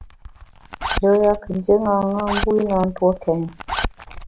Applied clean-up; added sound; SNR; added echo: none; Zipper (clothing); 8 dB; none.